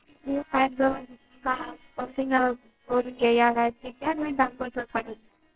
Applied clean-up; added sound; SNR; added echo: neural separator model SepFormer WHAMR!.